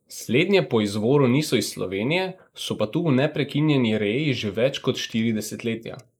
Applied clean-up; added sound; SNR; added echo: neural mask model Resemble Enhance denoiser.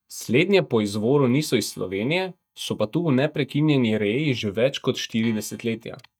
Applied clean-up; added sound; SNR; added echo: neural mask model DeepFilterNet 3.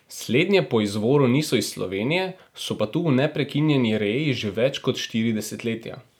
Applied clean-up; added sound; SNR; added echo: none; none; none; none.